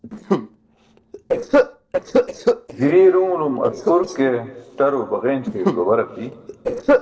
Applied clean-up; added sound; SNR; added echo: neural separator model SepFormer DNS4.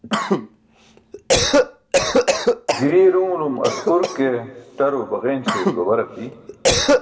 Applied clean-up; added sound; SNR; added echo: none; Cough; -1 dB; reverberation time 1.7 s.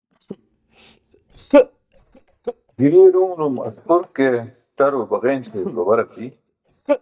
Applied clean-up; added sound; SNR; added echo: neural mask model DeepFilterNet 3.